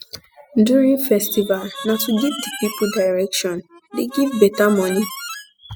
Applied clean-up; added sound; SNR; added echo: classical method spectral subtraction.